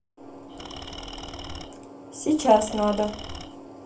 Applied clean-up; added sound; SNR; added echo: none; Engine / Tools; 12 dB; reverberation time 0.3 s.